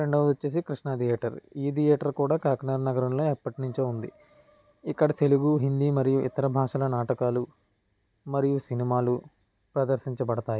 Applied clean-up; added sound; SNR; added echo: none; none; none; none.